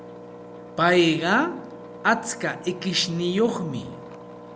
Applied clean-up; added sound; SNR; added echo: none; Engine; 16 dB; none.